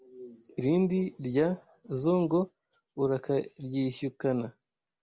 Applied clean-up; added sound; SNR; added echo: none; none; none; none.